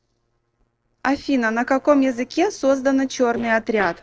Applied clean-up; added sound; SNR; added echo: neural separator model SepFormer DNS4.